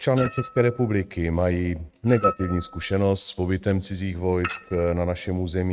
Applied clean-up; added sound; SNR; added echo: neural mask model RNNoise.